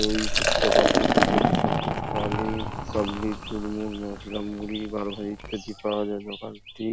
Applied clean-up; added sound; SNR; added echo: none; Liquid; -4 dB; none.